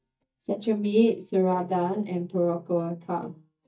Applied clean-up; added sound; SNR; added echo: neural mask model DeepFilterNet 3.